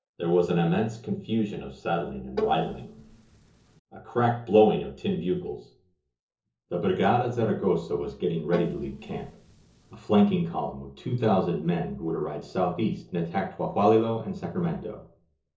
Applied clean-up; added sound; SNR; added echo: neural separator model SepFormer DNS4.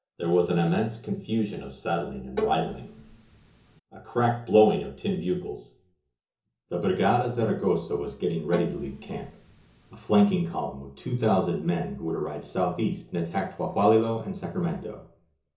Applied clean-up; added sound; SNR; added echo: none; Bowed string instrument; 9 dB; reverberation time 0.6 s.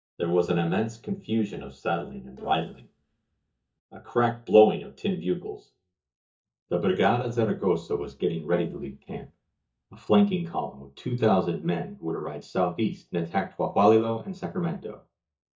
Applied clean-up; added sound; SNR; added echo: neural mask model DeepFilterNet 3.